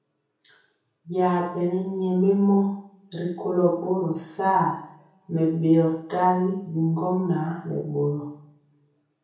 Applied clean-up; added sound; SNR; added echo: none; none; none; reverberation time 0.6 s.